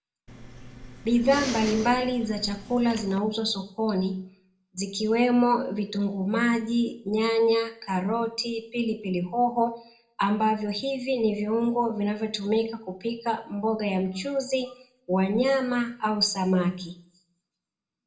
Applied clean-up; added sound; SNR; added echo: none; Respiratory sounds; 12 dB; reverberation time 0.4 s.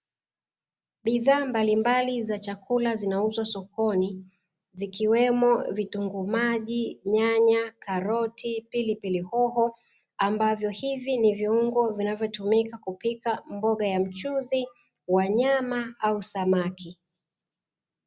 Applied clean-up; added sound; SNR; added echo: none; none; none; none.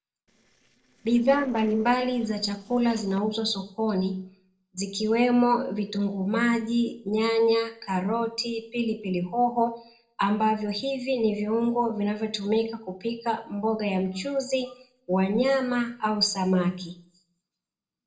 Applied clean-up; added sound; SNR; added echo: neural separator model SepFormer DNS4.